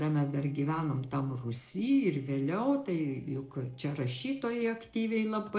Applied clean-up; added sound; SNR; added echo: neural separator model SepFormer DNS4.